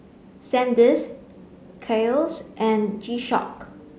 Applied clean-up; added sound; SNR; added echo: none; none; none; none.